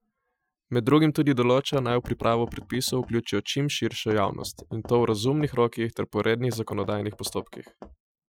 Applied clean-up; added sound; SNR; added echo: classical method Wiener filter.